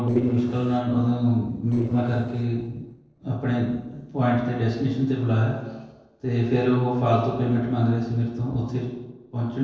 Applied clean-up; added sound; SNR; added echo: neural separator model SepFormer DNS4.